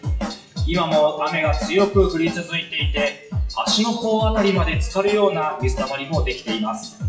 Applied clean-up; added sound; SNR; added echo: classical method WPE with log-MMSE.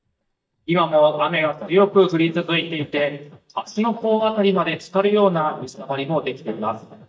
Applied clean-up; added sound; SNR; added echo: neural mask model DeepFilterNet 3.